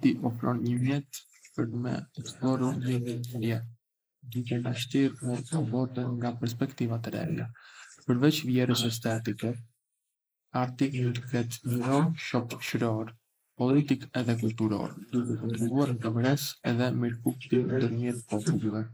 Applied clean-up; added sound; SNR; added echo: neural mask model Resemble Enhance denoiser.